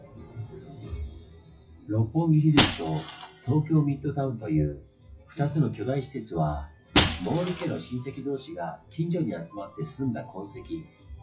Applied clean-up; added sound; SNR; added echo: classical method WPE with log-MMSE.